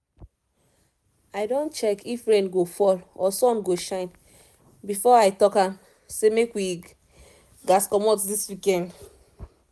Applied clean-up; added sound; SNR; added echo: none; none; none; none.